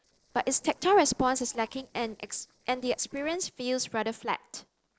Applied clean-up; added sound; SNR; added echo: neural separator model SepFormer DNS4.